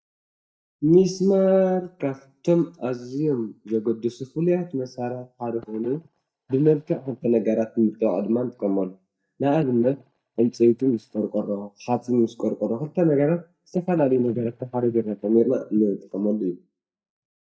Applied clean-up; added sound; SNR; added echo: neural mask model DeepFilterNet 3.